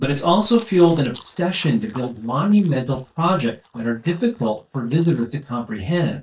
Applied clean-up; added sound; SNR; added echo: neural mask model DeepFilterNet 3.